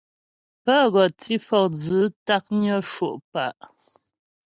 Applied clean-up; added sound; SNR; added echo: neural mask model DeepFilterNet 3.